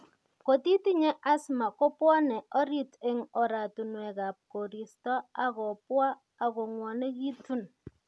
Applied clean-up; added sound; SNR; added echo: none; none; none; none.